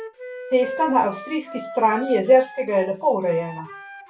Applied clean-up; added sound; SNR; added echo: none; Wind instrument, woodwind instrument; 14 dB; reverberation time 0.2 s.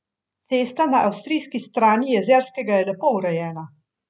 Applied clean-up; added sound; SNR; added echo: none; none; none; none.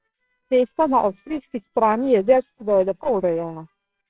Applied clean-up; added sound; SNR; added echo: neural separator model SepFormer WHAMR!.